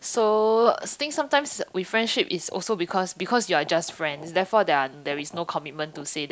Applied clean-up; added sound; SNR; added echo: none; none; none; none.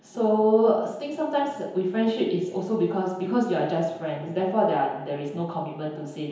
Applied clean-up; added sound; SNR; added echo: none; none; none; reverberation time 1.0 s.